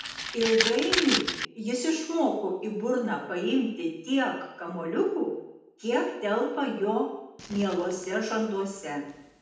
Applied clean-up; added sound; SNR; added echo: none; Fire; 9 dB; reverberation time 0.8 s.